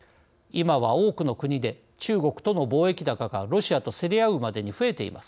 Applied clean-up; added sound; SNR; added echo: none; none; none; none.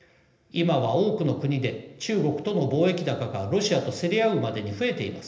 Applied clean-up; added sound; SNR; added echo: none; none; none; reverberation time 0.8 s.